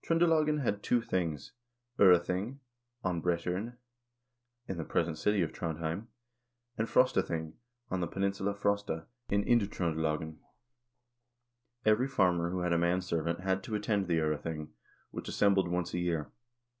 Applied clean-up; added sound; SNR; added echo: none; none; none; none.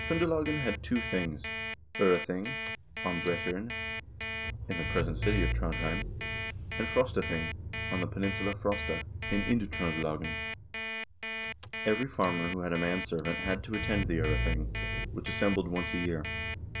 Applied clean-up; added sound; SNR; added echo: none; Alarm + Engine / Car; 2 dB; none.